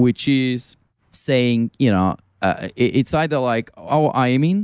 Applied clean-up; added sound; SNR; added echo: none; none; none; none.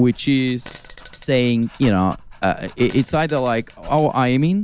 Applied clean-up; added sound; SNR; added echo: none; Fart + Dog; 20 dB; none.